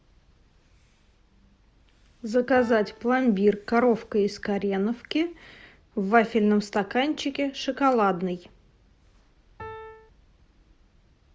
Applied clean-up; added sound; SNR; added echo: none; Piano; 14 dB; none.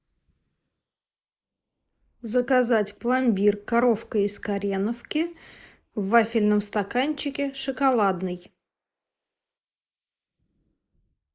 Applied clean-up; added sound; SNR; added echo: neural mask model Resemble Enhance denoiser.